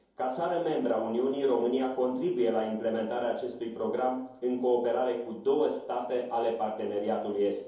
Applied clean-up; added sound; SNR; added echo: none; none; none; reverberation time 2.8 s.